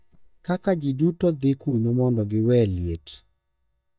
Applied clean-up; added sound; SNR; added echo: neural mask model DeepFilterNet 3.